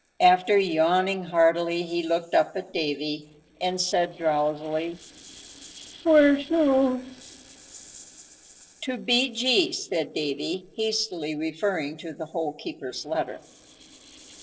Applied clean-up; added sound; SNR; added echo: neural separator model SepFormer DNS4.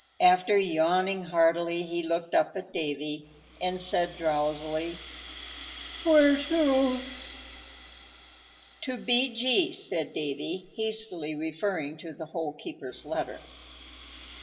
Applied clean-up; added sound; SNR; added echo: none; Rattle (instrument); 0 dB; reverberation time 0.6 s.